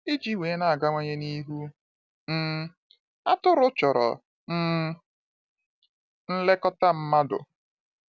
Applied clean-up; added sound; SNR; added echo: none; none; none; none.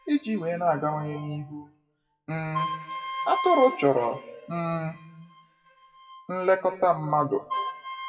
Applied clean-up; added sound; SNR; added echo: classical method WPE with log-MMSE.